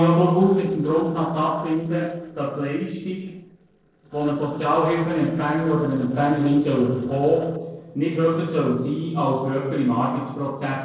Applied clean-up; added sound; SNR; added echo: neural separator model SepFormer DNS4.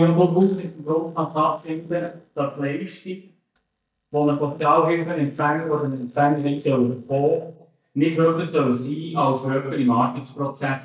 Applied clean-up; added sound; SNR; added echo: neural mask model DeepFilterNet 3.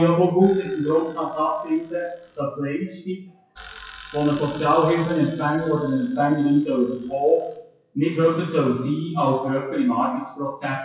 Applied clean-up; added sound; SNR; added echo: classical method WPE with log-MMSE.